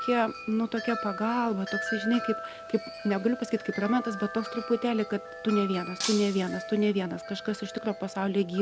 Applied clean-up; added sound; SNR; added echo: none; Wind chime + Shatter; 9 dB; none.